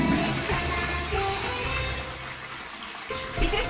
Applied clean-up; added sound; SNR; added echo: none; Toilet flush / Water; 3 dB; reverberation time 2.3 s.